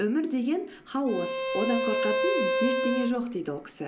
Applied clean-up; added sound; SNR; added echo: none; Bowed string instrument; 1 dB; none.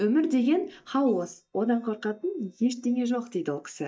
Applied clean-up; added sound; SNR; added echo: neural mask model DeepFilterNet 3.